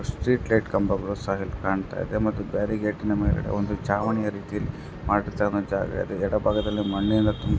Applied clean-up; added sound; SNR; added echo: none; none; none; none.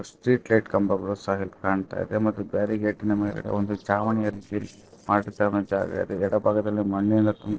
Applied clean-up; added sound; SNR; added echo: neural separator model SepFormer DNS4.